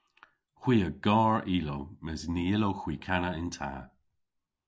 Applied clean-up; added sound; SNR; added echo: none; none; none; none.